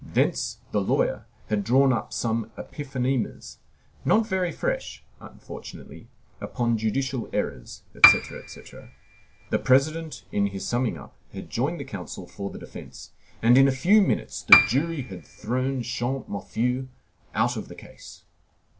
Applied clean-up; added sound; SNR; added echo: none; Piano; -1 dB; none.